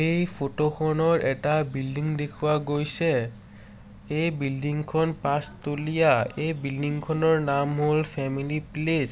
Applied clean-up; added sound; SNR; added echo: none; none; none; none.